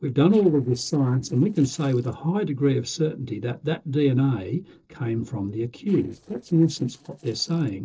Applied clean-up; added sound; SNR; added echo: neural separator model SepFormer DNS4.